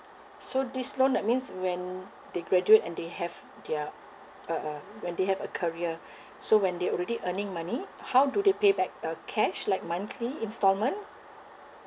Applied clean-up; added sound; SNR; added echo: none; none; none; none.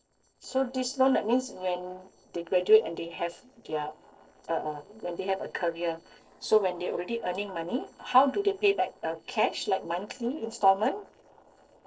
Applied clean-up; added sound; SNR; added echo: neural separator model SepFormer DNS4.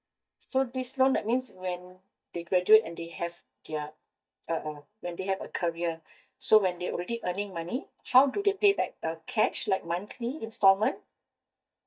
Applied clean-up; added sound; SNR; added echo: neural mask model DeepFilterNet 3.